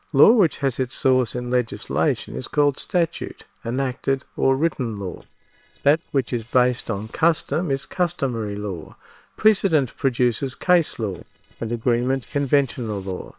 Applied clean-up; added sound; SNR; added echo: neural separator model SepFormer WHAM!.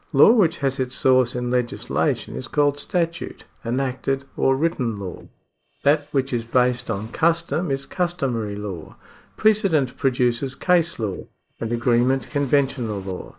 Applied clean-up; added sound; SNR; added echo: neural mask model Resemble Enhance denoiser.